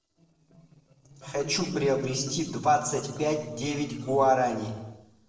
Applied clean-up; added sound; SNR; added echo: neural separator model SepFormer DNS4.